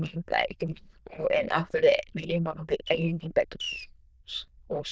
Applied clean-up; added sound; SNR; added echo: neural diffusion model UNIVERSE++.